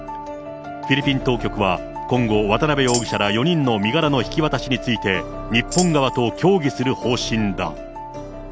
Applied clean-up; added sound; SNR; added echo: none; Tambourine; 13 dB; none.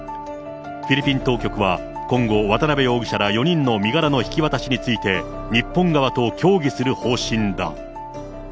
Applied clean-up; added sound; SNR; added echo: none; none; none; none.